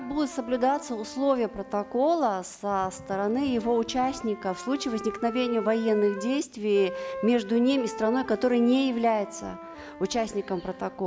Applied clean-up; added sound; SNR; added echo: none; Wind instrument, woodwind instrument; 14 dB; none.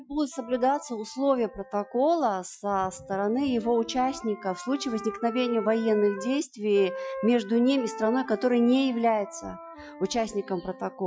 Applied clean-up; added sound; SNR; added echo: classical method Wiener filter.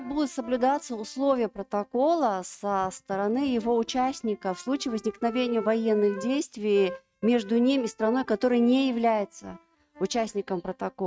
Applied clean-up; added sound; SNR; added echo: neural mask model RNNoise.